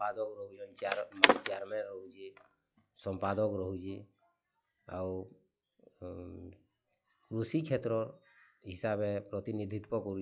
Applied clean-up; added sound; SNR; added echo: classical method log-MMSE.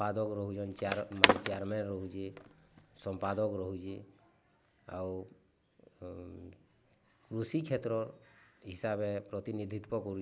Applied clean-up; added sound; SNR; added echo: none; Skateboard; -3 dB; none.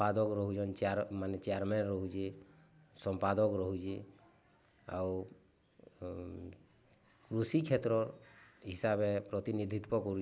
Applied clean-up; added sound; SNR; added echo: none; none; none; none.